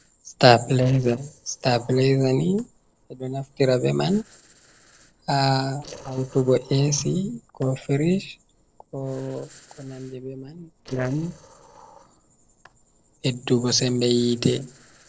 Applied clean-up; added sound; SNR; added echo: neural separator model SepFormer DNS4.